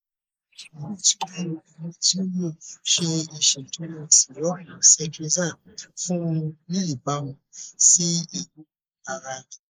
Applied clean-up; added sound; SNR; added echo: neural mask model Resemble Enhance denoiser.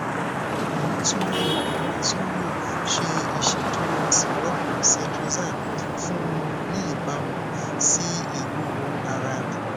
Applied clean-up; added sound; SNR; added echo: none; Traffic noise, roadway noise / Vehicle horn, car horn, honking; -3 dB; none.